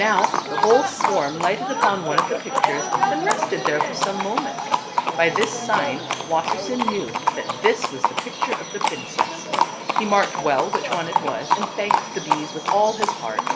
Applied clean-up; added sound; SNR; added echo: none; Livestock, farm animals, working animals; -1 dB; none.